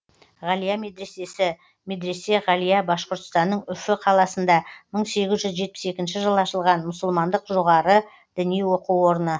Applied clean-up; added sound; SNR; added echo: none; none; none; none.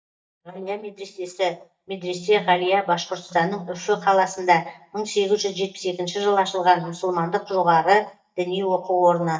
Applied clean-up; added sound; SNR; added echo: neural mask model DeepFilterNet 3.